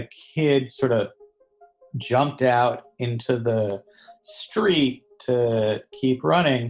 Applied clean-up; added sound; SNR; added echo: none; none; none; none.